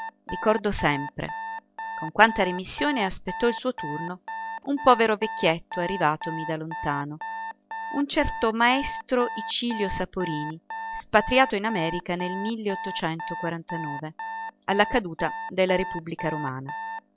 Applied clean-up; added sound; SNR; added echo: none; Alarm; 9 dB; none.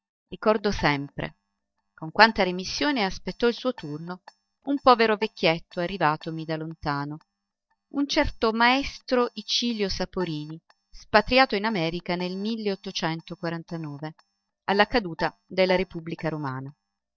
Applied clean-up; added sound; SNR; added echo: neural mask model DeepFilterNet 3.